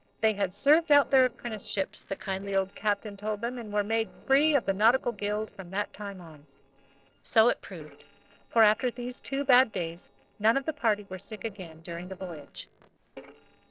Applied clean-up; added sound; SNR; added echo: neural separator model SepFormer DNS4.